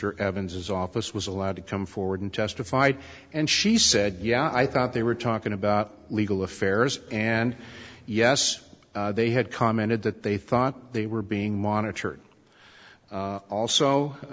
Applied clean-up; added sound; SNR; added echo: none; none; none; none.